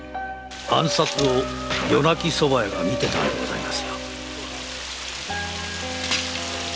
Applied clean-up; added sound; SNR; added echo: none; none; none; none.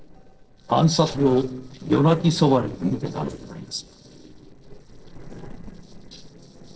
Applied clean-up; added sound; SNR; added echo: neural separator model SepFormer DNS4.